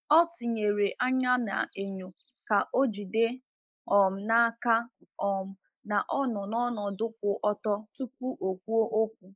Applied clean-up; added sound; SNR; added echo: neural mask model Resemble Enhance denoiser.